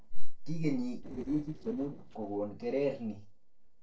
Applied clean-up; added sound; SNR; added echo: neural separator model SepFormer DNS4.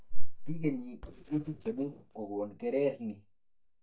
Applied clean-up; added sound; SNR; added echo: neural mask model DeepFilterNet 3.